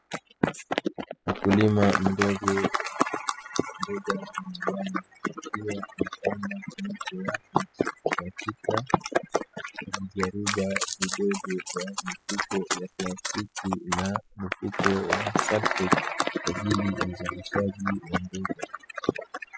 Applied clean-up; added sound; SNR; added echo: classical method spectral subtraction.